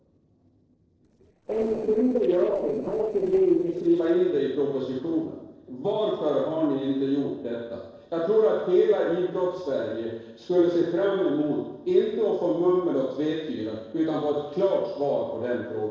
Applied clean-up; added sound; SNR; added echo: neural separator model SepFormer DNS4.